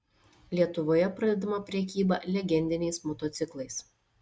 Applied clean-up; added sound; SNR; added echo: none; none; none; none.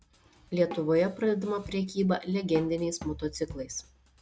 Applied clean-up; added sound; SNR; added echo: none; Drum kit; 17 dB; none.